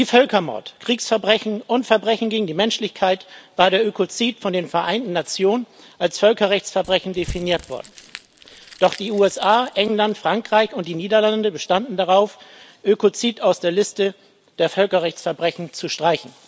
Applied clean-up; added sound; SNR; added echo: none; Crumpling, crinkling / Crushing; 19 dB; none.